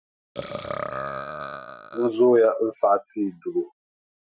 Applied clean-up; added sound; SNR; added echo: neural mask model RNNoise.